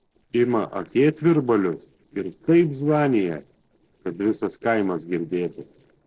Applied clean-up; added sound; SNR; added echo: neural separator model SepFormer DNS4.